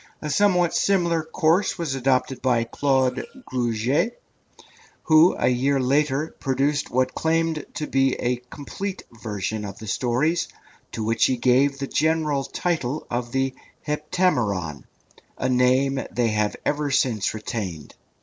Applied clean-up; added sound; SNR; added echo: neural separator model SepFormer DNS4.